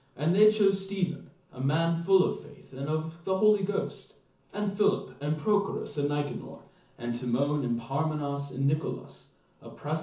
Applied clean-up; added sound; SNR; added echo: none; none; none; reverberation time 0.9 s.